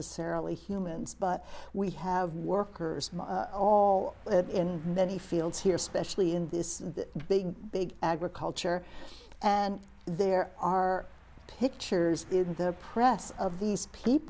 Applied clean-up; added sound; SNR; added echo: none; Car passing by; 19 dB; none.